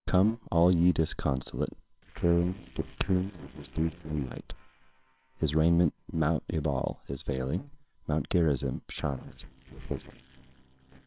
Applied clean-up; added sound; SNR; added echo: neural separator model SepFormer WHAMR!.